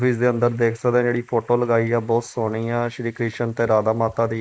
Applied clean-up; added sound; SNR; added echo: neural mask model Resemble Enhance denoiser.